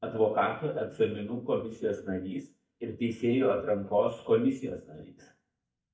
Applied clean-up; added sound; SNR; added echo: neural mask model DeepFilterNet 3.